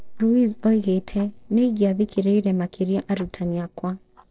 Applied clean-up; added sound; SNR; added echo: neural separator model SepFormer DNS4.